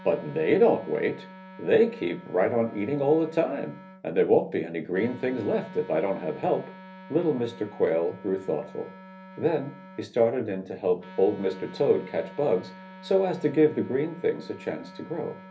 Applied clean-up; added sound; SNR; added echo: none; Wind instrument, woodwind instrument; 19 dB; reverberation time 0.3 s.